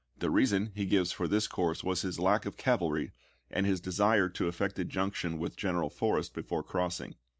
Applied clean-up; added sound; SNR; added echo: none; none; none; none.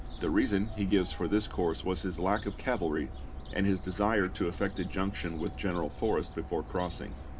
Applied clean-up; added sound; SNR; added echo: none; Fowl; 9 dB; reverberation time 0.3 s.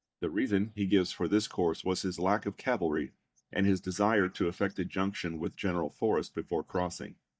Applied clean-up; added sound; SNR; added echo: neural mask model DeepFilterNet 3.